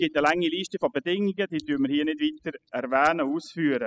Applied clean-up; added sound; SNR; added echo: classical method spectral subtraction.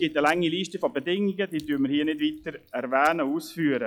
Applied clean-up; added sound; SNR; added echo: classical method log-MMSE.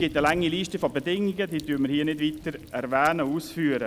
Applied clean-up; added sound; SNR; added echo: none; Thunder; 19 dB; none.